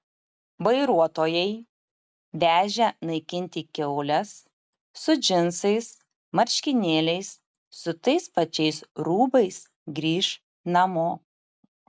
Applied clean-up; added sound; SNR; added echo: none; none; none; none.